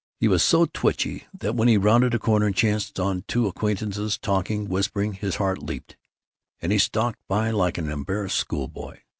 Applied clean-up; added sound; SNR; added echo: none; none; none; none.